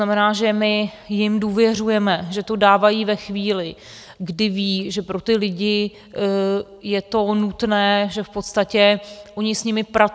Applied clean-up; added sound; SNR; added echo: none; none; none; none.